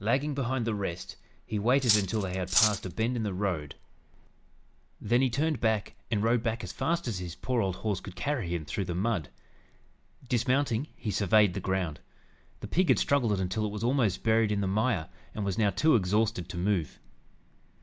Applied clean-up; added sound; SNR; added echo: none; Cutlery, silverware; 3 dB; none.